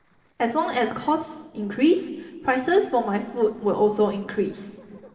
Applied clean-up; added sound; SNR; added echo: neural separator model SepFormer DNS4.